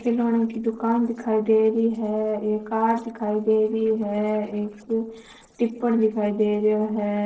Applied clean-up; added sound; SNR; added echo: neural separator model SepFormer DNS4.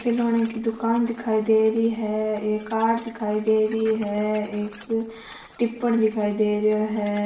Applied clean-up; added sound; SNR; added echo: none; Wild animals; 15 dB; reverberation time 0.5 s.